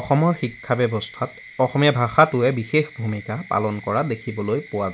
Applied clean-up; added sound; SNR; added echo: none; none; none; none.